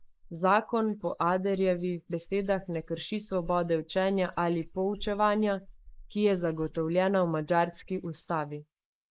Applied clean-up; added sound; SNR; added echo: neural mask model Resemble Enhance denoiser.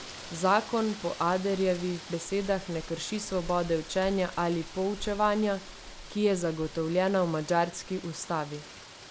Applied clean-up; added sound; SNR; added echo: none; Rain; 14 dB; none.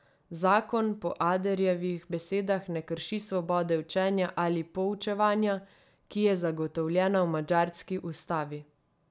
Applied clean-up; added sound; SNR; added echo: none; none; none; none.